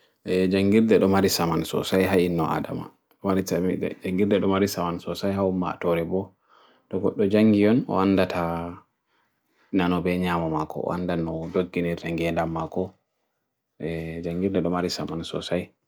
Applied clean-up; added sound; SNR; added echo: none; none; none; none.